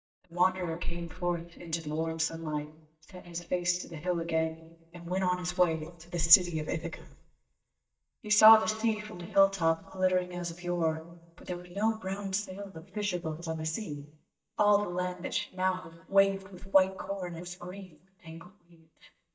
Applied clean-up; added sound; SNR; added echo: neural mask model DeepFilterNet 3.